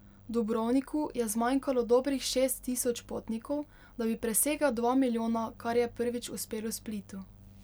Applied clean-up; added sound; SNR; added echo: none; none; none; none.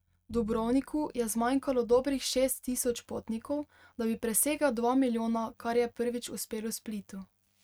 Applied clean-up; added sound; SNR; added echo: neural mask model RNNoise.